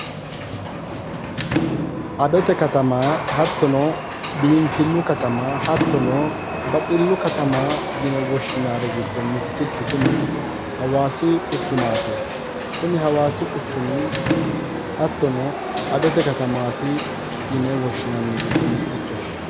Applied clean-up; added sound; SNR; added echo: none; Chatter / Subway, metro, underground + Sliding door / Slam; 2 dB; none.